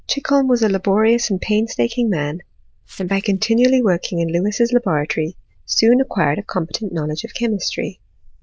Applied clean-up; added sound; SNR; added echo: neural diffusion model UNIVERSE++.